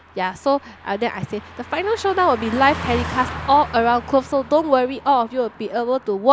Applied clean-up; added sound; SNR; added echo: none; Car passing by; 14 dB; none.